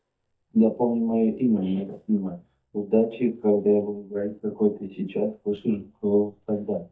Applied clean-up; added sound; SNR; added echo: neural mask model DeepFilterNet 3.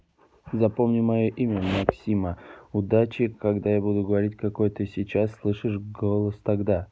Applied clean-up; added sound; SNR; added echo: none; none; none; none.